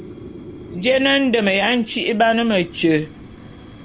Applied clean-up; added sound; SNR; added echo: none; Fire; 18 dB; none.